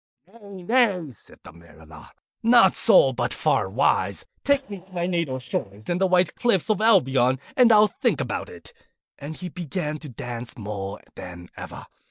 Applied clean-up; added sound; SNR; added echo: neural mask model DeepFilterNet 3.